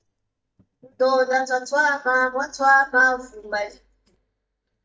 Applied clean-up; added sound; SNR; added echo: neural mask model DeepFilterNet 3.